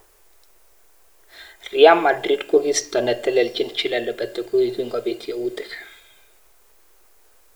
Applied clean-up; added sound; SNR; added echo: none; none; none; none.